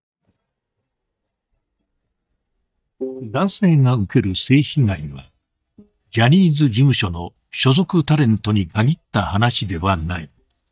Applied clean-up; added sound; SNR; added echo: neural mask model DeepFilterNet 3.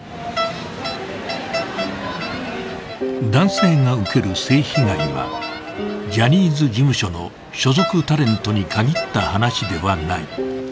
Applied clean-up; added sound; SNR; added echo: none; Crowd; 9 dB; none.